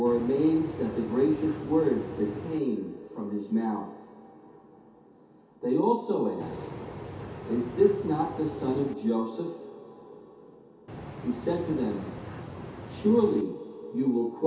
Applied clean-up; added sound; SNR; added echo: none; Boat, Water vehicle; 11 dB; reverberation time 0.5 s.